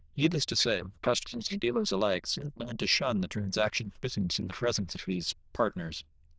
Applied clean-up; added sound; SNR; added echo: neural diffusion model UNIVERSE++.